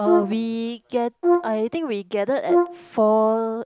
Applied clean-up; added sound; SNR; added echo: none; Brass instrument; 2 dB; none.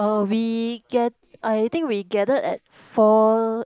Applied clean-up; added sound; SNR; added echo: neural mask model Resemble Enhance denoiser.